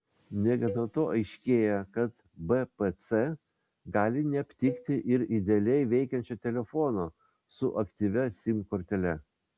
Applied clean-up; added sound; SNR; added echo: none; Cowbell; 17 dB; none.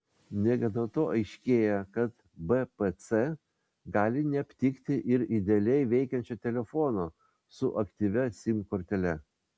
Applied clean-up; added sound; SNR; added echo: none; none; none; none.